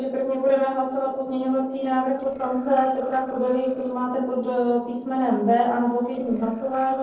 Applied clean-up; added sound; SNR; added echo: neural separator model SepFormer DNS4.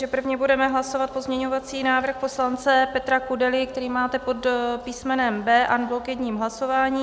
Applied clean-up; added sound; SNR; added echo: none; none; none; none.